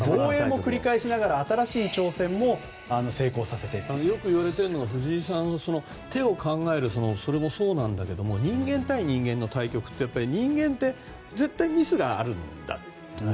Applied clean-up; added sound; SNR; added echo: none; none; none; none.